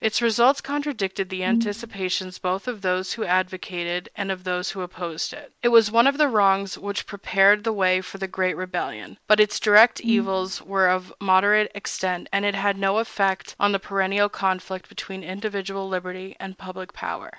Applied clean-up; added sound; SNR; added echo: none; Brass instrument; 3 dB; none.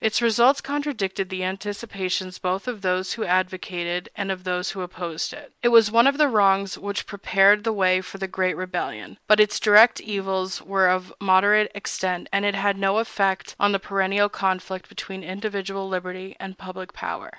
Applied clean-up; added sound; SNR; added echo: neural mask model Resemble Enhance denoiser.